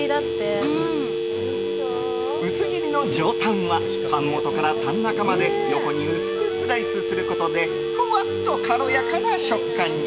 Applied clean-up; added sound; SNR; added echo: none; Telephone; 0 dB; none.